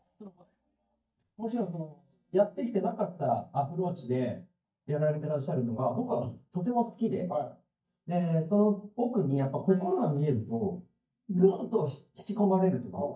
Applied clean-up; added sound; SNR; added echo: neural mask model DeepFilterNet 3.